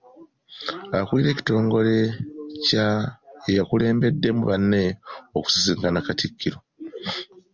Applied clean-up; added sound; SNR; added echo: none; none; none; none.